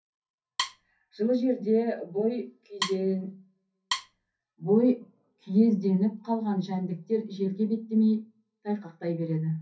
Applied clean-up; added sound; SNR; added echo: none; Wood; 9 dB; reverberation time 0.3 s.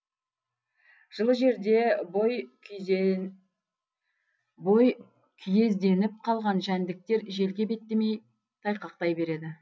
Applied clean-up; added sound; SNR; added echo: none; none; none; none.